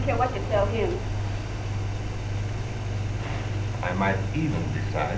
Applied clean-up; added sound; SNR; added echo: none; Engine; 0 dB; reverberation time 0.5 s.